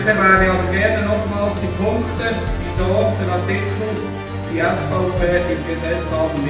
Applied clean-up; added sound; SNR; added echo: none; Musical instrument; 4 dB; reverberation time 0.8 s.